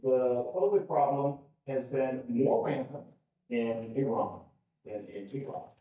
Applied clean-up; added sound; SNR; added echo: neural mask model DeepFilterNet 3.